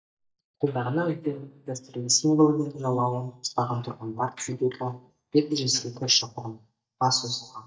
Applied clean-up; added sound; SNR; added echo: neural mask model DeepFilterNet 3.